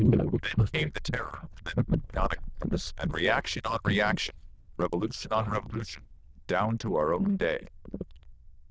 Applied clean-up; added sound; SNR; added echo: neural diffusion model UNIVERSE++.